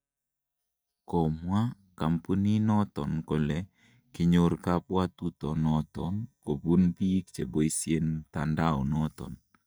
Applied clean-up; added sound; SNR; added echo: neural mask model DeepFilterNet 3.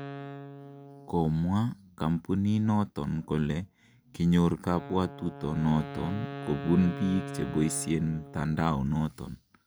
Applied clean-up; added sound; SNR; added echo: none; Wind instrument, woodwind instrument; 14 dB; none.